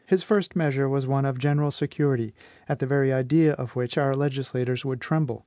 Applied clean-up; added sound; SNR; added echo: none; none; none; none.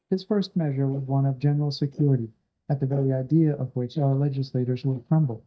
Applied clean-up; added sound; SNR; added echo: neural mask model DeepFilterNet 3.